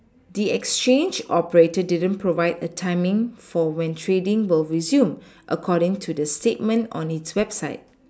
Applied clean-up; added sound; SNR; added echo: none; none; none; none.